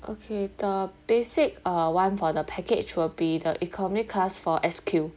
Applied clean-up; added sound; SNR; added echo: none; none; none; none.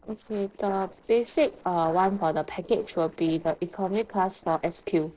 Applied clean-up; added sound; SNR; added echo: neural separator model SepFormer DNS4.